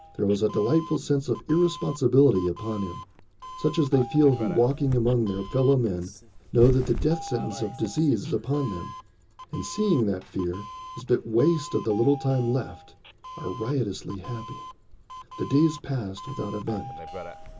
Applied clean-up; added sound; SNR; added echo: none; Doorbell; 13 dB; reverberation time 0.2 s.